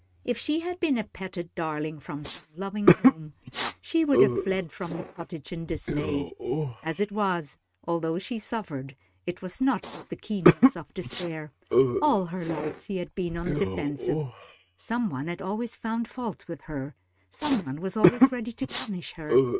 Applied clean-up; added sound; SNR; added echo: neural mask model RNNoise.